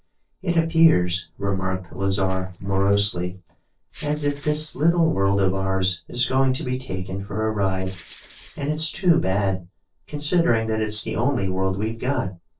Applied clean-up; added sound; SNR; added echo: neural separator model SepFormer DNS4.